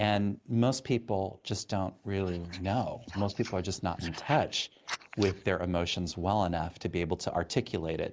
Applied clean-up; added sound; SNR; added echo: neural mask model Resemble Enhance denoiser.